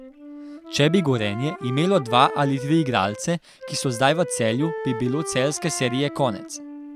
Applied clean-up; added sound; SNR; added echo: none; Wind instrument, woodwind instrument; 11 dB; none.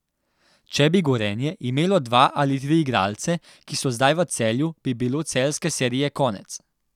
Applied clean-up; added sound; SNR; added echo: none; none; none; none.